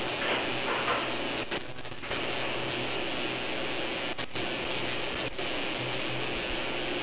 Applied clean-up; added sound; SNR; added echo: none; Bird vocalization, bird call, bird song + Wind instrument, woodwind instrument; 19 dB; none.